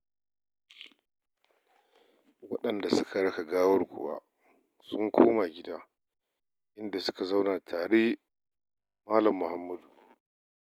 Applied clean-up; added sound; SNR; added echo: none; none; none; none.